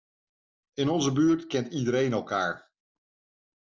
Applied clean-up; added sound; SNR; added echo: none; none; none; none.